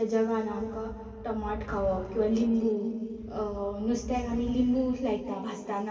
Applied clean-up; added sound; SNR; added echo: none; Animal; 14 dB; reverberation time 2.6 s.